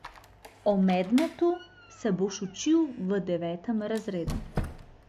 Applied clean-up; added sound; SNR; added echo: none; Squeak; 13 dB; none.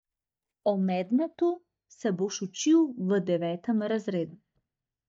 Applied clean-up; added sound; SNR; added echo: neural mask model DeepFilterNet 3.